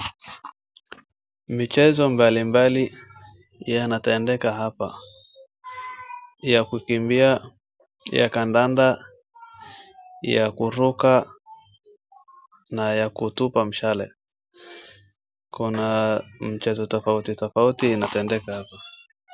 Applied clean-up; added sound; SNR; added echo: none; none; none; none.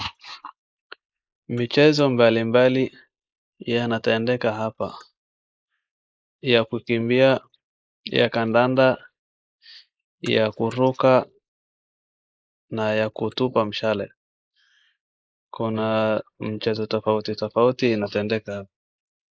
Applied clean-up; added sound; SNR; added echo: neural mask model Resemble Enhance denoiser.